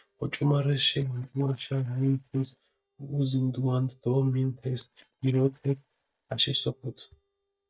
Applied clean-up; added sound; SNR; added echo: neural mask model DeepFilterNet 3.